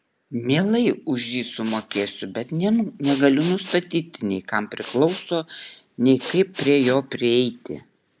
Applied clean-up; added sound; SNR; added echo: none; Respiratory sounds; 14 dB; none.